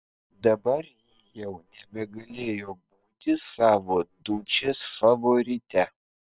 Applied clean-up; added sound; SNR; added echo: neural separator model SepFormer WHAM!.